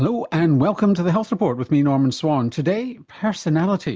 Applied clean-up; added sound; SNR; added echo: none; none; none; none.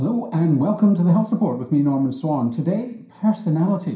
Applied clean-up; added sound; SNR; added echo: none; none; none; reverberation time 0.5 s.